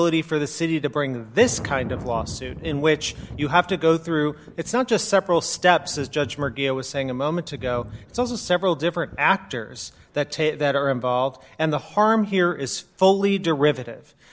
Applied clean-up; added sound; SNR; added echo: none; Thunder; 18 dB; none.